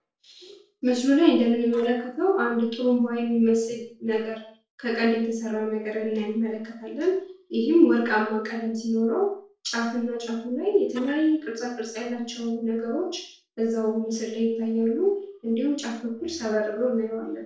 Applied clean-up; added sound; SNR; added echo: neural separator model SepFormer DNS4.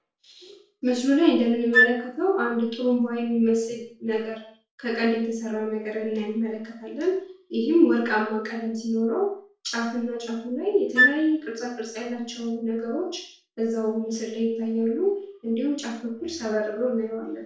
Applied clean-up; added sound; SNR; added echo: none; Wind instrument, woodwind instrument; -2 dB; reverberation time 0.5 s.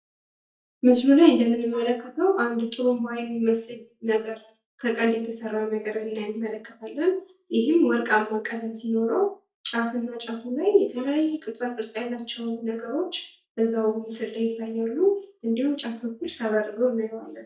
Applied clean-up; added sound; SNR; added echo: neural mask model DeepFilterNet 3.